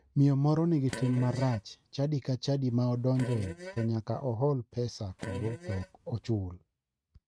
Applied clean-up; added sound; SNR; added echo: neural mask model RNNoise.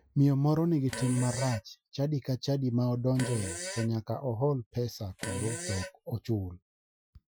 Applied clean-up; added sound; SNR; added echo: classical method Wiener filter.